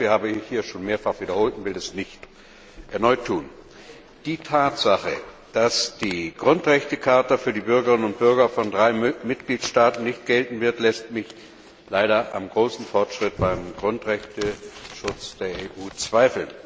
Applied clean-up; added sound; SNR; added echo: none; none; none; none.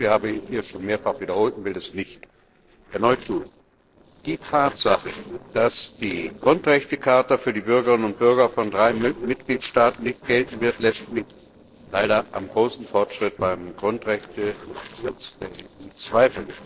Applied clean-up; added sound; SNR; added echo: neural separator model SepFormer DNS4.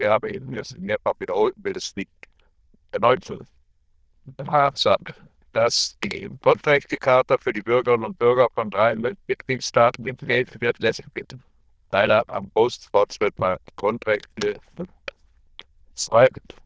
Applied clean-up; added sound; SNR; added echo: neural diffusion model UNIVERSE++.